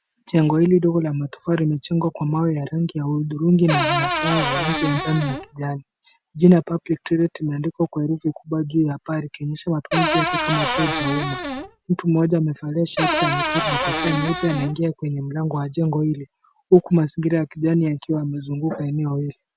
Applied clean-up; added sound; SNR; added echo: none; Cupboard open or close / Door; 2 dB; none.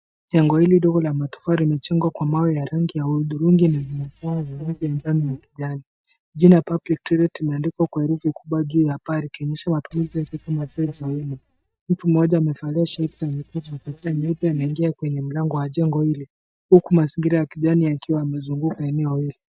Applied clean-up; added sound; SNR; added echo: neural mask model DeepFilterNet 3.